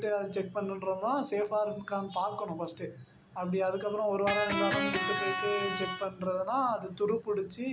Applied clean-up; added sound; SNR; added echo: none; Electric guitar; 0 dB; none.